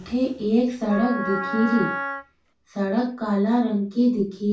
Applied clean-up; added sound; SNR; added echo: none; Wind instrument, woodwind instrument; 7 dB; reverberation time 0.3 s.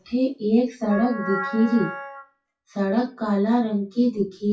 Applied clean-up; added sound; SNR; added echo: classical method WPE with log-MMSE.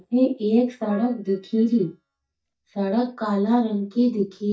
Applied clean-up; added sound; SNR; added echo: neural mask model DeepFilterNet 3.